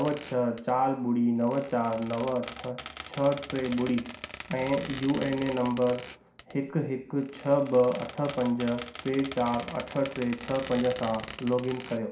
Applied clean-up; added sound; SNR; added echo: none; Squeak; 14 dB; reverberation time 0.5 s.